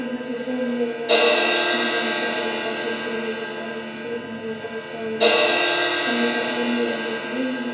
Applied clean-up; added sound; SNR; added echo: none; Crash cymbal; -4 dB; reverberation time 0.9 s.